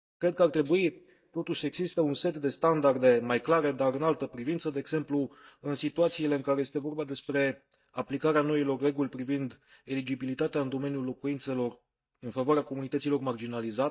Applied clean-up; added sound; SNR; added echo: neural mask model DeepFilterNet 3.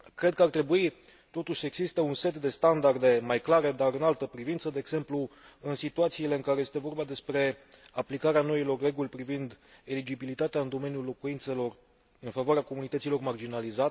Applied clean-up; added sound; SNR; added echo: none; none; none; none.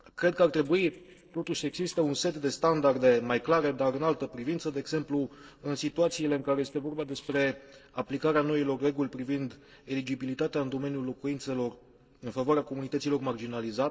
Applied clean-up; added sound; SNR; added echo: neural separator model SepFormer DNS4.